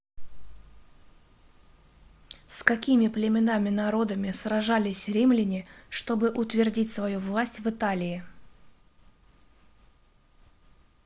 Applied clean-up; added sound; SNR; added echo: none; none; none; none.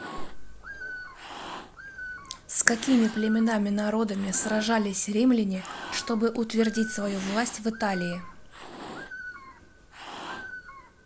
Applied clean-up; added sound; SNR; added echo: none; Cat + Bird; 13 dB; none.